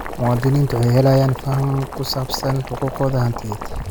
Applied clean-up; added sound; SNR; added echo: none; Boiling; 10 dB; none.